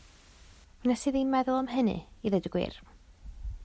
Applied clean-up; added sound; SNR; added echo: none; none; none; none.